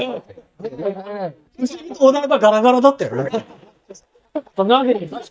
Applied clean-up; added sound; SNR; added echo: neural mask model DeepFilterNet 3.